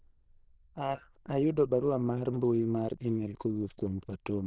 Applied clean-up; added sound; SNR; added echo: neural diffusion model UNIVERSE++.